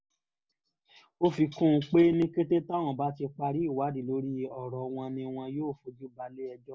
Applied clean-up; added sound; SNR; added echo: none; none; none; none.